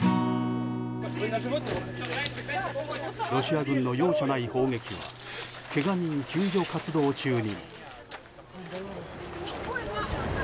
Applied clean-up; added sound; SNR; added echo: none; Acoustic guitar; 6 dB; none.